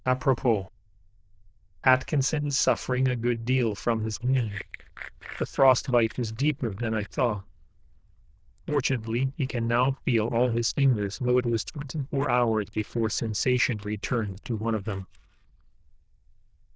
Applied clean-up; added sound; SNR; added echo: neural diffusion model UNIVERSE++.